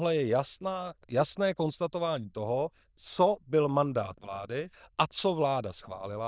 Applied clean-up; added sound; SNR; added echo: neural diffusion model UNIVERSE++.